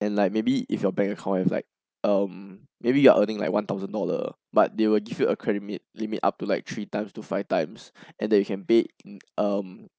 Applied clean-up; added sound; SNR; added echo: none; none; none; none.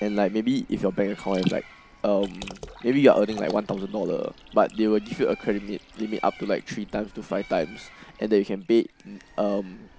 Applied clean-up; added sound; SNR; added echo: none; Bird + Liquid; 20 dB; none.